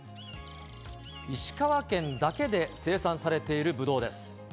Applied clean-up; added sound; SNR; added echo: none; Bird; 17 dB; none.